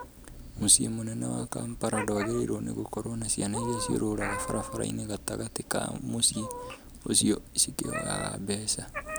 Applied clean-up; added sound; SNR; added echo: none; Meow; 10 dB; none.